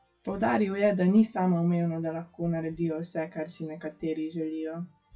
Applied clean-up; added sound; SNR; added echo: classical method WPE with log-MMSE.